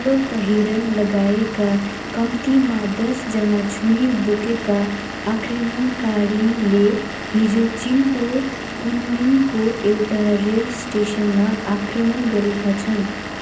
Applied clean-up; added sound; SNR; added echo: none; Engine / Vehicle; 10 dB; reverberation time 0.5 s.